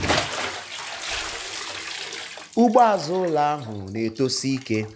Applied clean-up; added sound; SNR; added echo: none; Bathtub (filling or washing) / Splash, splatter; 7 dB; none.